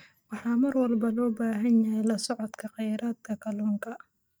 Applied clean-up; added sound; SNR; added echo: neural mask model DeepFilterNet 3.